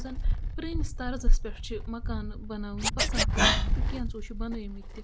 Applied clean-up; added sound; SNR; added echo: none; Wind + Scratching (performance technique); 1 dB; none.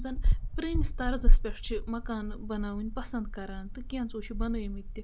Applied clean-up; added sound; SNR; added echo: none; none; none; none.